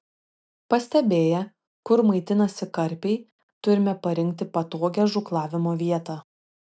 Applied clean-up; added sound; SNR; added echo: none; none; none; none.